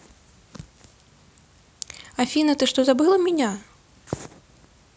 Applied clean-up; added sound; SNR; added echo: none; none; none; none.